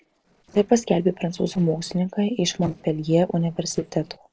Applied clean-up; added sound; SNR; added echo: neural separator model SepFormer DNS4.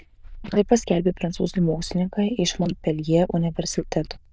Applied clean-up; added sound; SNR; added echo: neural diffusion model UNIVERSE++.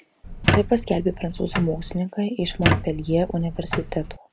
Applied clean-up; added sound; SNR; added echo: none; Squeak; 2 dB; none.